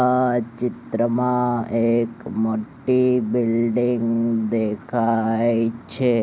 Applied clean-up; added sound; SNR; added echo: none; none; none; none.